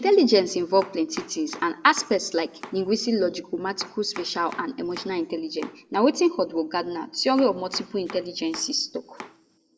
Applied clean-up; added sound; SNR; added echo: none; Domestic sounds, home sounds; 19 dB; reverberation time 0.6 s.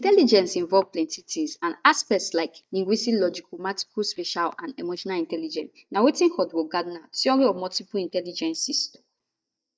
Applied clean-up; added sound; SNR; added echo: neural mask model DeepFilterNet 3.